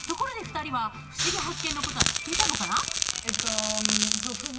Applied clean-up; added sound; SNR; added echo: none; Crackle; -3 dB; reverberation time 1.4 s.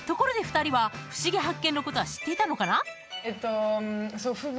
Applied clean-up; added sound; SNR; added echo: none; none; none; none.